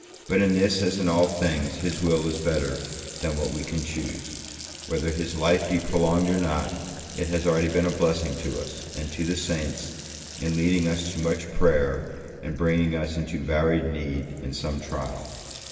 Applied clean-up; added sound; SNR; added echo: none; Water tap, faucet; 15 dB; reverberation time 2.4 s.